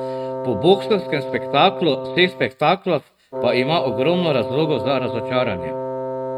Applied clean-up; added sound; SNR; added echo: neural mask model RNNoise.